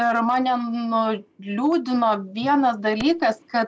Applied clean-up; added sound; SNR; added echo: none; Clapping; 17 dB; none.